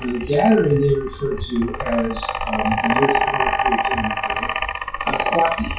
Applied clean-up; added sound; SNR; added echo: classical method WPE with log-MMSE.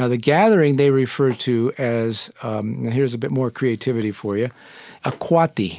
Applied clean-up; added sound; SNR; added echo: none; none; none; none.